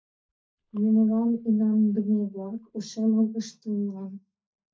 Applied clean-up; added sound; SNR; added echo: neural mask model DeepFilterNet 3.